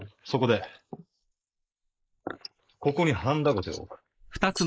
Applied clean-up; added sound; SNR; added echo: neural mask model Resemble Enhance denoiser.